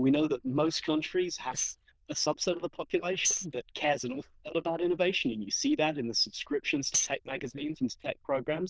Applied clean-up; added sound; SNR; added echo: neural diffusion model UNIVERSE++.